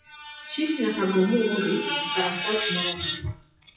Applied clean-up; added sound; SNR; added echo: classical method WPE with log-MMSE.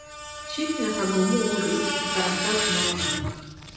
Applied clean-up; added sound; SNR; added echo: none; Screech; 1 dB; reverberation time 1.1 s.